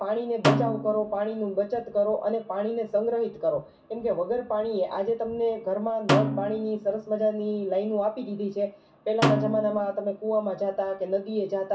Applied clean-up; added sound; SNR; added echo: none; Snare drum; 4 dB; reverberation time 0.1 s.